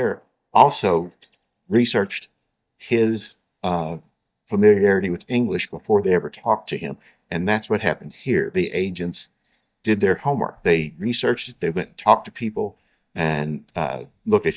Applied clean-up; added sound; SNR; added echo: neural mask model DeepFilterNet 3.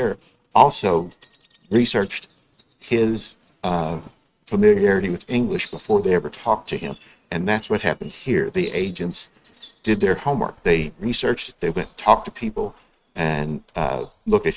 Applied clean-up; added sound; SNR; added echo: neural mask model RNNoise.